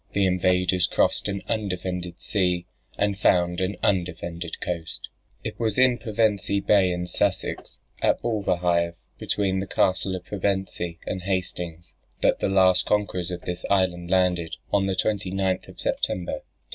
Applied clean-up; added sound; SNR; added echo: none; none; none; none.